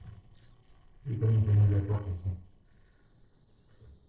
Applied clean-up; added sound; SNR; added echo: neural separator model SepFormer DNS4.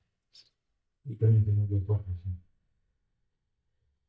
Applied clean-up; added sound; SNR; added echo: neural mask model DeepFilterNet 3.